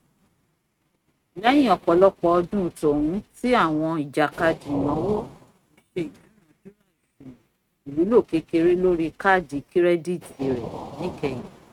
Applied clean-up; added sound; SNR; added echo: neural mask model RNNoise.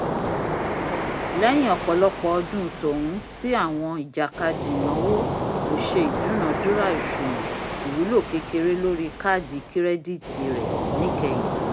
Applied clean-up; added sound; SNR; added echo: none; Waves, surf; 3 dB; none.